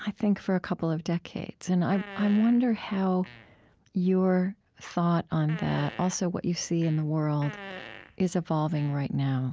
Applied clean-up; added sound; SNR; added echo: none; Fart; 18 dB; none.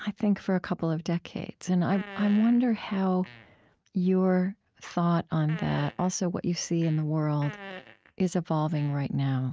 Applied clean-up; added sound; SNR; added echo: neural mask model RNNoise.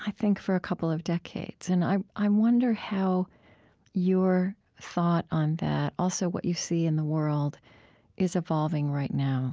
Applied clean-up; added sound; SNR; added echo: none; none; none; none.